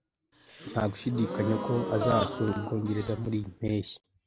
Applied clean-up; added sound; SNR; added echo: none; Gasp; 5 dB; none.